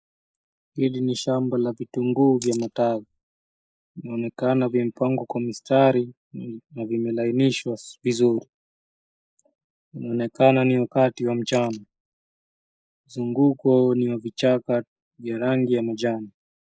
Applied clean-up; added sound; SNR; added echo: neural mask model Resemble Enhance denoiser.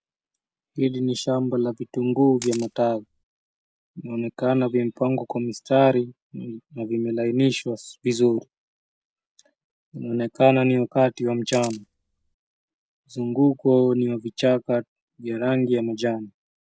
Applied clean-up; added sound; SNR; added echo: none; Camera; 18 dB; none.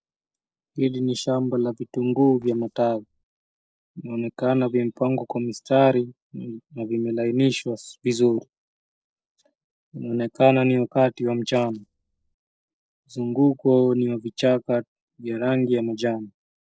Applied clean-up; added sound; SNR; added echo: neural separator model SepFormer DNS4.